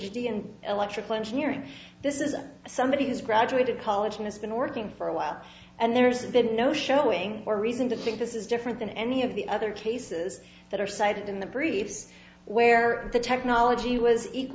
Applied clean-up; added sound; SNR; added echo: none; none; none; none.